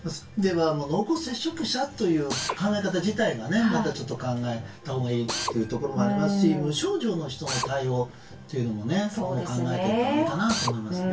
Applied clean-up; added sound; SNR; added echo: none; Drill; 13 dB; reverberation time 0.2 s.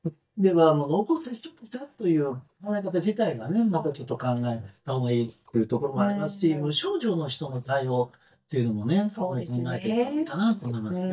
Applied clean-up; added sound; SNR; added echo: neural mask model DeepFilterNet 3.